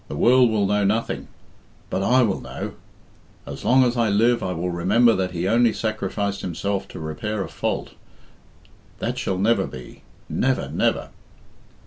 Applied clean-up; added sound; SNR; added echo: none; none; none; none.